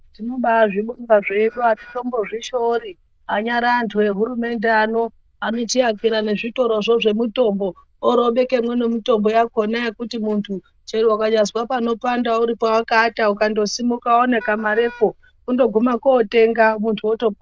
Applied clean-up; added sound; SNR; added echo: neural diffusion model UNIVERSE++.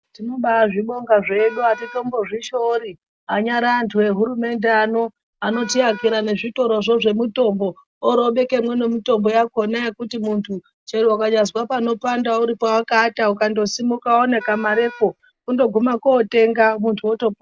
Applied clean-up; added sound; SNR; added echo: none; Wind instrument, woodwind instrument; 18 dB; none.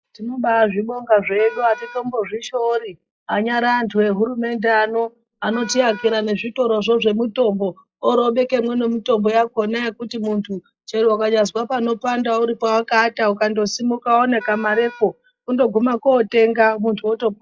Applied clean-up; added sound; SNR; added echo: classical method log-MMSE.